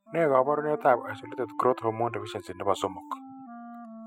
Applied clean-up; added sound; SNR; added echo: classical method spectral subtraction.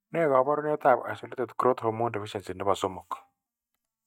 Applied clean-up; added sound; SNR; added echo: neural mask model DeepFilterNet 3.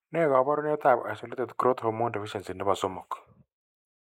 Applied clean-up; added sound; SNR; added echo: neural mask model Resemble Enhance denoiser.